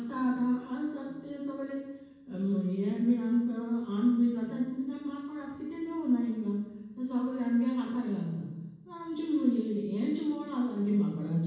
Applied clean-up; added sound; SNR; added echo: none; none; none; reverberation time 1.2 s.